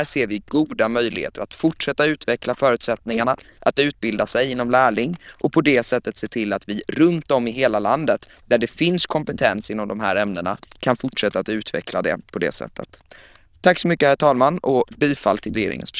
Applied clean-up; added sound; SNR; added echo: neural diffusion model UNIVERSE++.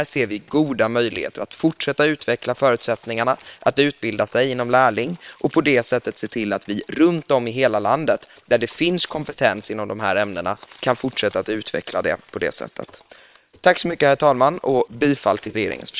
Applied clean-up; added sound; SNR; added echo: neural separator model SepFormer WHAM!.